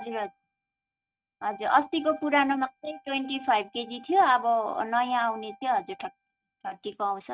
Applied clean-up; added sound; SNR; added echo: neural mask model RNNoise.